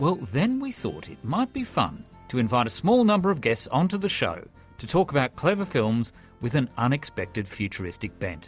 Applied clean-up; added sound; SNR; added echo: none; none; none; none.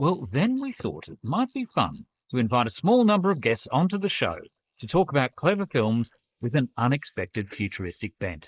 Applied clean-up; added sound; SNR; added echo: neural mask model Resemble Enhance denoiser.